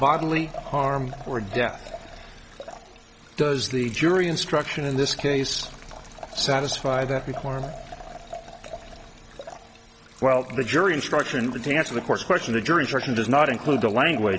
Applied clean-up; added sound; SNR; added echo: none; Liquid; 15 dB; none.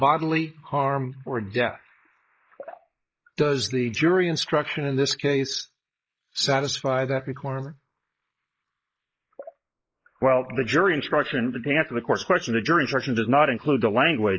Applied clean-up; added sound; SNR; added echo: neural mask model Resemble Enhance denoiser.